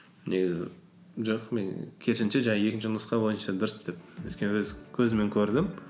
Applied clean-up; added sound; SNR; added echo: none; none; none; none.